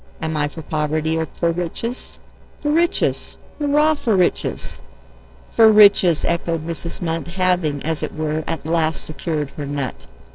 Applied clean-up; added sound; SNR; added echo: neural separator model SepFormer DNS4.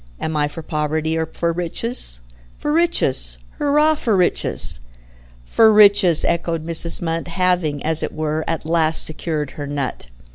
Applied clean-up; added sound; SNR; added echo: none; none; none; none.